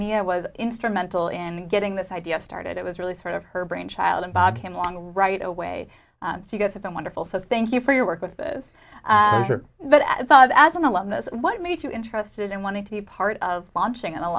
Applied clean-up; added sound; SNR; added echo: none; none; none; none.